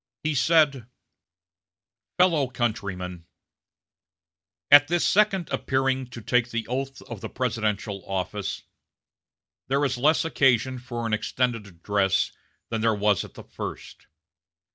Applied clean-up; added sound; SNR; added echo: none; none; none; none.